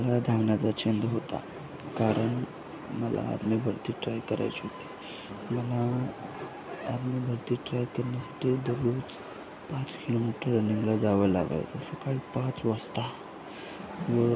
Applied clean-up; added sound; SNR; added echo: none; none; none; none.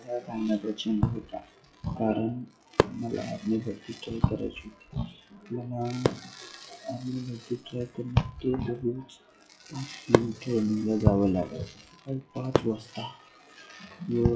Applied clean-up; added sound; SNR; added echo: classical method WPE with log-MMSE.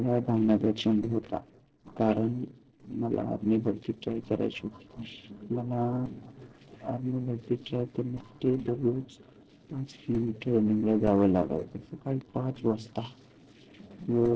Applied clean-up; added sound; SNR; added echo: neural separator model SepFormer DNS4.